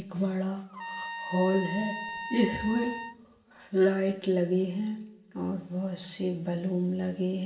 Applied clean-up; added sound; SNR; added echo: none; Trumpet; 9 dB; reverberation time 0.7 s.